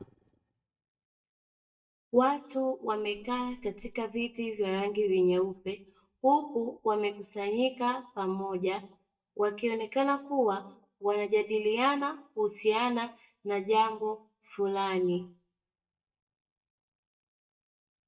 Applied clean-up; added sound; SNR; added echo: neural mask model DeepFilterNet 3.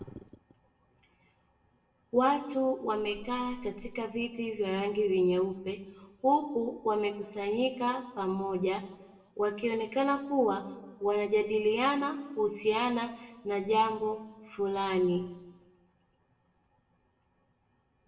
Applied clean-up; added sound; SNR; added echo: none; Meow; 17 dB; reverberation time 0.9 s.